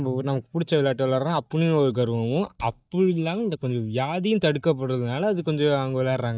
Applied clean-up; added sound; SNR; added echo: neural mask model DeepFilterNet 3.